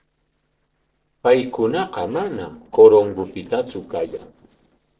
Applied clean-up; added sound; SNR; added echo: neural separator model SepFormer DNS4.